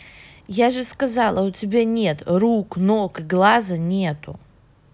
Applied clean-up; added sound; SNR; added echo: none; none; none; none.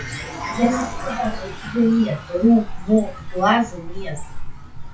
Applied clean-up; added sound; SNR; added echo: classical method WPE with log-MMSE.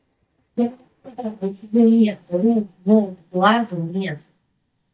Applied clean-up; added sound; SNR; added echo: neural mask model DeepFilterNet 3.